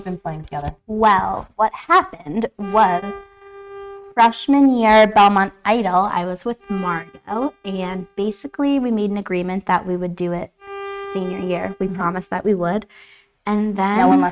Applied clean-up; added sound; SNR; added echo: neural mask model RNNoise.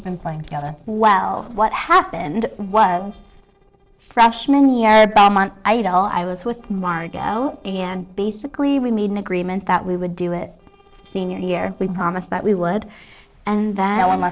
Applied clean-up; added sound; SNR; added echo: neural separator model SepFormer DNS4.